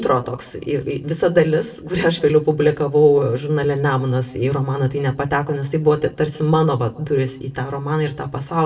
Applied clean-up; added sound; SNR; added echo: none; none; none; reverberation time 0.6 s.